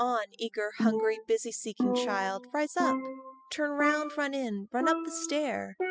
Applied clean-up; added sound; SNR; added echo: classical method spectral subtraction.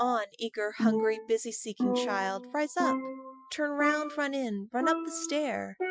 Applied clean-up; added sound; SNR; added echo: classical method Wiener filter.